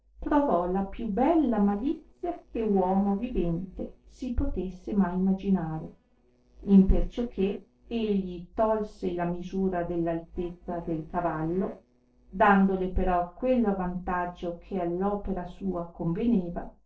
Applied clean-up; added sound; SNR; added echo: neural separator model SepFormer DNS4.